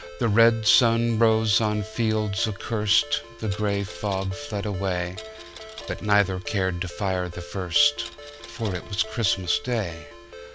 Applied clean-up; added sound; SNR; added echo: none; Ringtone + Coin (dropping); 16 dB; none.